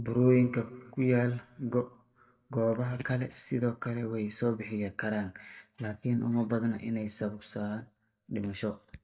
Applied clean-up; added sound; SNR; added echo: neural mask model DeepFilterNet 3.